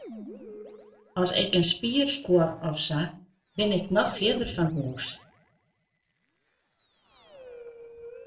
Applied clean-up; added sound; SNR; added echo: neural separator model SepFormer DNS4.